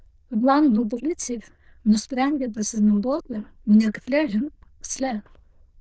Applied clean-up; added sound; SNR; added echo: neural diffusion model UNIVERSE++.